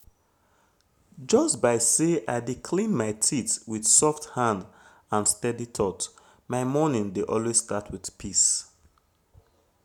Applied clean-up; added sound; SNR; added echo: none; none; none; none.